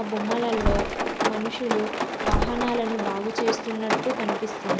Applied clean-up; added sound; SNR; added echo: none; Slam / Wood + Rain; -2 dB; none.